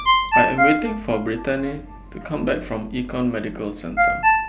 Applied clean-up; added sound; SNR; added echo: none; Ringtone; -2 dB; none.